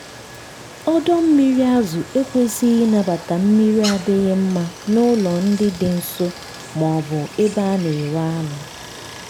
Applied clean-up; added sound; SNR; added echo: none; Stream; 16 dB; none.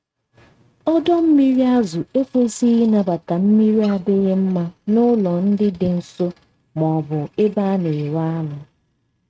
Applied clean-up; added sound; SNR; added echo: neural mask model RNNoise.